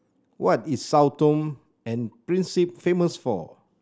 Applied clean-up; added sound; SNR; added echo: none; none; none; none.